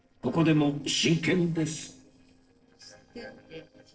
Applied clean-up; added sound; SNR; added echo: neural separator model SepFormer DNS4.